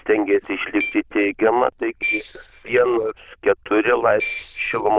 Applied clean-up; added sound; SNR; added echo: neural diffusion model UNIVERSE++.